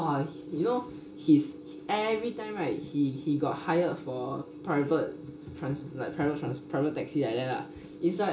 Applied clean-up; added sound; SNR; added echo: none; none; none; reverberation time 0.2 s.